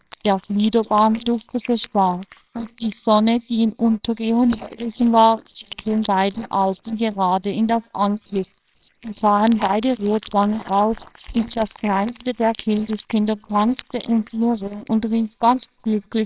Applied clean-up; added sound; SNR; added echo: neural separator model SepFormer WHAMR!.